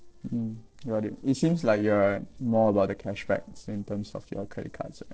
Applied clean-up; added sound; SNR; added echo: neural separator model SepFormer DNS4.